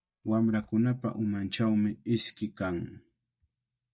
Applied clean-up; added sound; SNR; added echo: neural mask model DeepFilterNet 3.